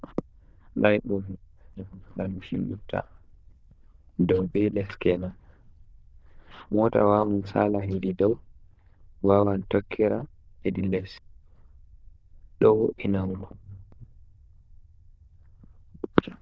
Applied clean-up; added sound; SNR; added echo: neural diffusion model UNIVERSE++.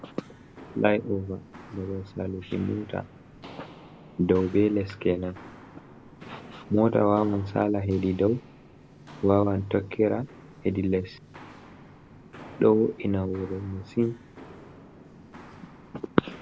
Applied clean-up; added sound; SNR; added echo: none; Walk, footsteps; 19 dB; none.